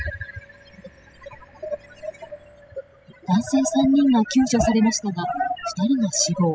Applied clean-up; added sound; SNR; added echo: classical method spectral subtraction.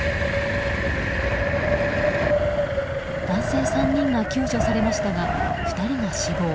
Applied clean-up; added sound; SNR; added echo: none; Wind; -1 dB; none.